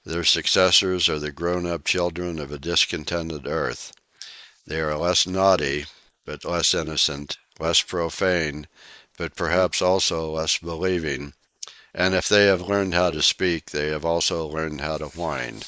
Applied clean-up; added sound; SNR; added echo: neural mask model Resemble Enhance denoiser.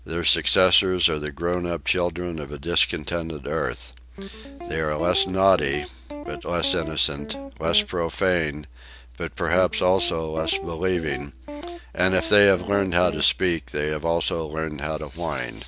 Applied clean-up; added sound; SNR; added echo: none; Guitar; 13 dB; none.